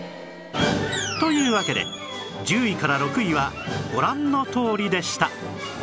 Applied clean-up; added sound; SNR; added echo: none; none; none; none.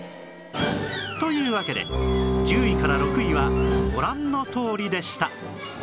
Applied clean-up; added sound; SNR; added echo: none; Bowed string instrument; -3 dB; none.